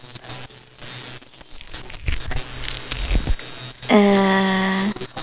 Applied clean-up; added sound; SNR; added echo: none; Tearing; 2 dB; none.